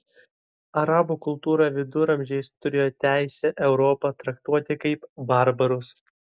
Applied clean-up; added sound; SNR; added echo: none; none; none; none.